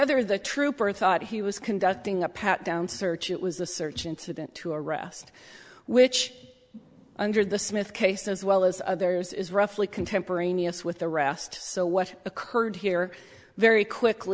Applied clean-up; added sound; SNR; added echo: none; none; none; none.